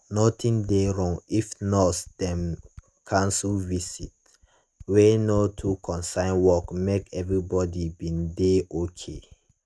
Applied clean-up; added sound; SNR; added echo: neural mask model RNNoise.